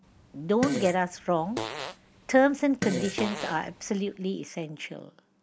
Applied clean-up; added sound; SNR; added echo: none; Fart + Fart; 8 dB; none.